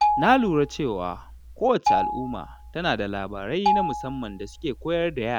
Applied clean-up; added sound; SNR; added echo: none; Marimba, xylophone; 2 dB; none.